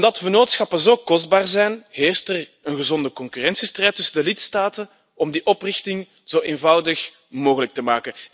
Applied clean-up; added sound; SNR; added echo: none; none; none; none.